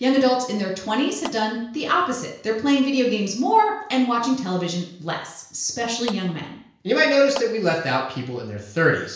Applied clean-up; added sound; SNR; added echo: none; Clapping; 19 dB; reverberation time 0.5 s.